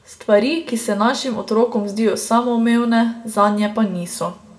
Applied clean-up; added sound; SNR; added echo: none; none; none; reverberation time 0.4 s.